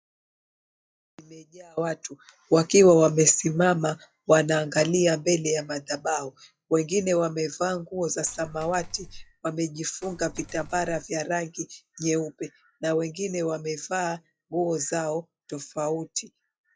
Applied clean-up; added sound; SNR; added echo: classical method log-MMSE.